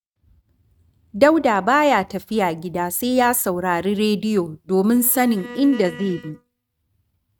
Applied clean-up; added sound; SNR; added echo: neural mask model RNNoise.